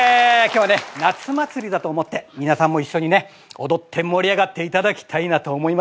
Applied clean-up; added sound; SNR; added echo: none; none; none; none.